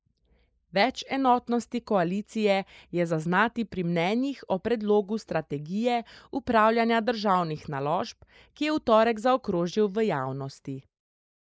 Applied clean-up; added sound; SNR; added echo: neural mask model Resemble Enhance denoiser.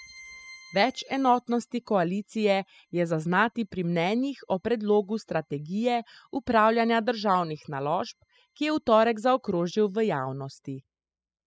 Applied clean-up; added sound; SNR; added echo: classical method spectral subtraction.